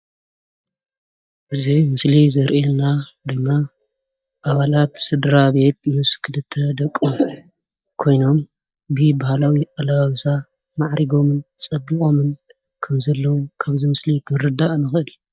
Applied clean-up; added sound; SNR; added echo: neural mask model DeepFilterNet 3.